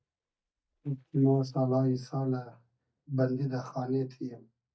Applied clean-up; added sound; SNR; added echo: neural mask model DeepFilterNet 3.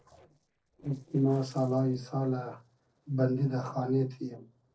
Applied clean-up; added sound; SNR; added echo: neural separator model SepFormer DNS4.